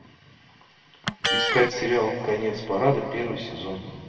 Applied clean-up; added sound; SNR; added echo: none; Electric guitar; 4 dB; reverberation time 2.1 s.